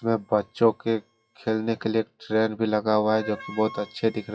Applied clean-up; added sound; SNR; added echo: classical method WPE with log-MMSE.